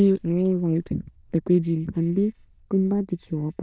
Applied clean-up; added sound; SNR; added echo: neural diffusion model UNIVERSE++.